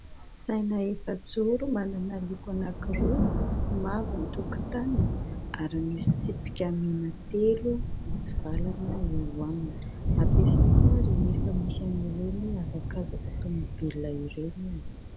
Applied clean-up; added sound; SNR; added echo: none; Thunder; -4 dB; none.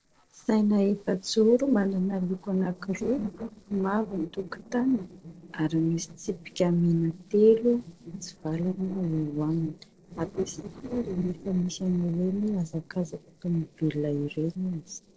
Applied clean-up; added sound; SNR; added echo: neural separator model SepFormer DNS4.